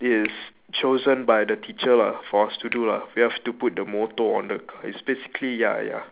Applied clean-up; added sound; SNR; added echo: none; Finger snapping; 19 dB; none.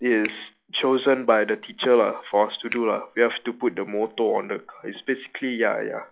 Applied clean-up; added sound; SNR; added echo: classical method log-MMSE.